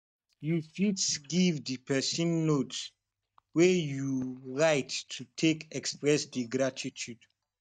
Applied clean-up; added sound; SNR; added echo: neural mask model DeepFilterNet 3.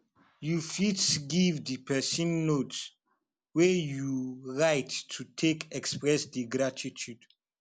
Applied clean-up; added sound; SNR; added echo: none; none; none; none.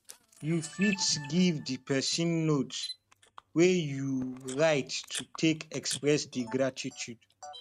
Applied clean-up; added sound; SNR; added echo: neural mask model RNNoise.